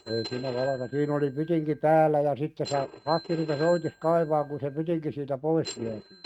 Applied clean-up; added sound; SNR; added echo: neural mask model RNNoise.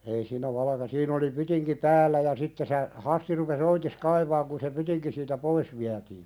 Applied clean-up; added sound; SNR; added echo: none; none; none; none.